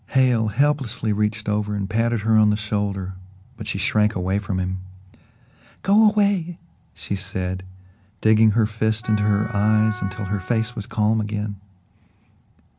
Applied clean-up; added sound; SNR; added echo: none; Wind instrument, woodwind instrument; 16 dB; none.